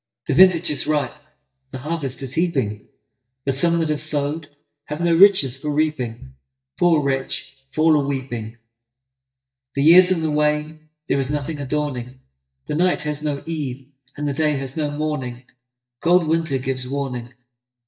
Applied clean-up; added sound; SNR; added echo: neural mask model DeepFilterNet 3.